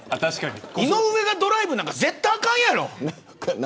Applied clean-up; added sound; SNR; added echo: none; none; none; none.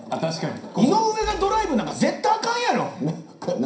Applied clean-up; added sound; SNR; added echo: none; Boom; 18 dB; reverberation time 0.5 s.